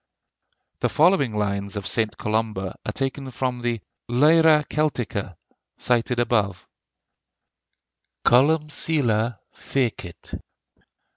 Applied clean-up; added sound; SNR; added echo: none; none; none; none.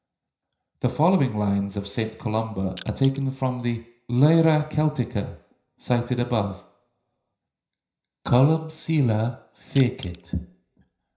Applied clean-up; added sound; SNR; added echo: none; Crushing; 16 dB; reverberation time 0.5 s.